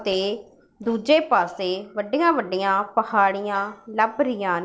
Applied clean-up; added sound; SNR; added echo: neural separator model SepFormer DNS4.